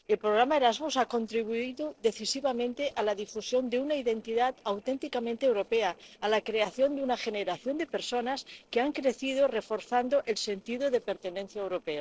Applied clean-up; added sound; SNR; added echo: neural separator model SepFormer DNS4.